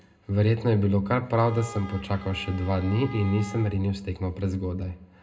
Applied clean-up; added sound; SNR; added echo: none; Bowed string instrument; 18 dB; reverberation time 0.2 s.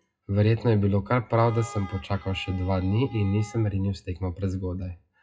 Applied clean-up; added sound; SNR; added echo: classical method WPE with log-MMSE.